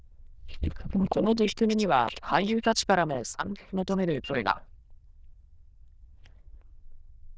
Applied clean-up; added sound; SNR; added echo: neural diffusion model UNIVERSE++.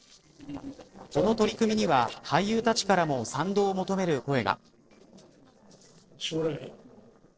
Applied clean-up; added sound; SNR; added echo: neural separator model SepFormer DNS4.